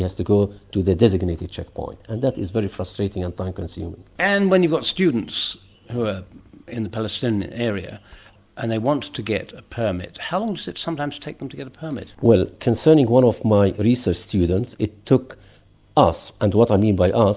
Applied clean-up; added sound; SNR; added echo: none; none; none; none.